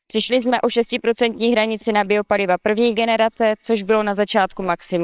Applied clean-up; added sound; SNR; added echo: neural separator model SepFormer WHAMR!.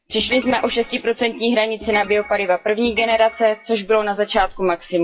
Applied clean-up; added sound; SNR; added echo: classical method WPE with log-MMSE.